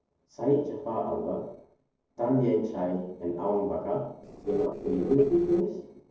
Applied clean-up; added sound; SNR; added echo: neural separator model SepFormer DNS4.